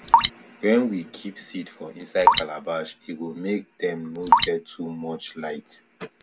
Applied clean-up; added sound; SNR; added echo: none; Drip; -2 dB; none.